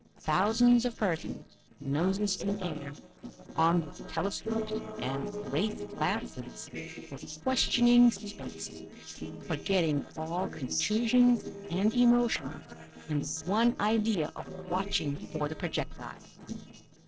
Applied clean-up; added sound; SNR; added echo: neural separator model SepFormer DNS4.